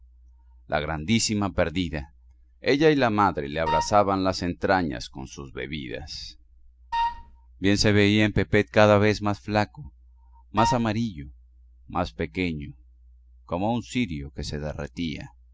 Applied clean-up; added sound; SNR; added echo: none; Wind instrument, woodwind instrument; 3 dB; none.